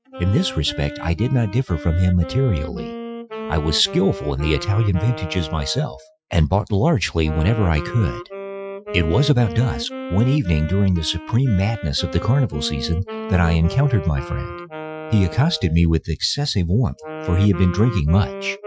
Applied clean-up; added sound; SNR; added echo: classical method Wiener filter.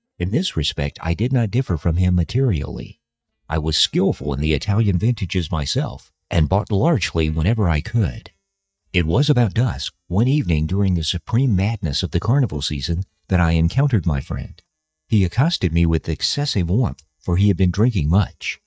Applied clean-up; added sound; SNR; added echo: neural mask model DeepFilterNet 3.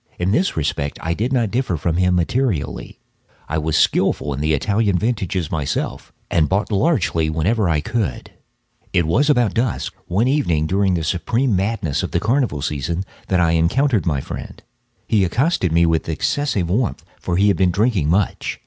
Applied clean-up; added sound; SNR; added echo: none; none; none; none.